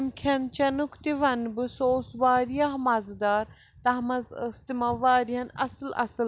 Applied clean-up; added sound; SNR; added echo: none; none; none; none.